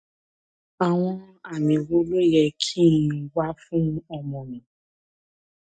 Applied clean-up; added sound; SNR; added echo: neural mask model DeepFilterNet 3.